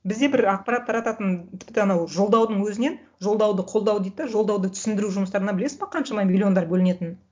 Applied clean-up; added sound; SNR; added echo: none; none; none; none.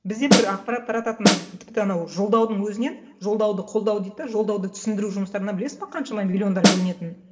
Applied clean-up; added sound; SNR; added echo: none; Snare drum; -4 dB; reverberation time 1.4 s.